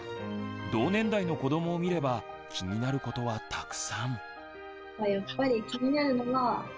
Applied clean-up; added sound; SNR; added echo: none; none; none; none.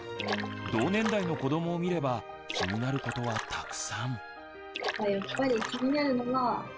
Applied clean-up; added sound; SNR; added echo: none; Splash, splatter; 8 dB; none.